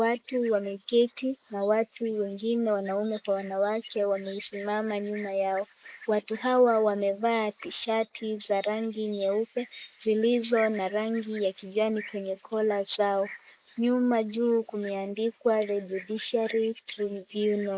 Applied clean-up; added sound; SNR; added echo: neural mask model Resemble Enhance denoiser.